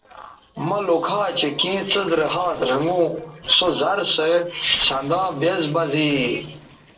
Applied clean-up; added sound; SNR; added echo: neural separator model SepFormer DNS4.